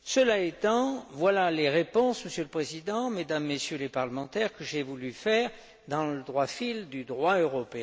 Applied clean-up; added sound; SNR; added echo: none; none; none; none.